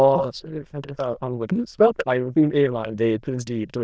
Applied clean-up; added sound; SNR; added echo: neural diffusion model UNIVERSE++.